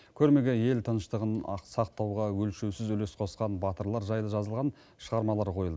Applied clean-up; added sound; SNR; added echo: none; none; none; none.